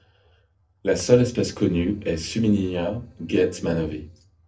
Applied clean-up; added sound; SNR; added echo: neural separator model SepFormer DNS4.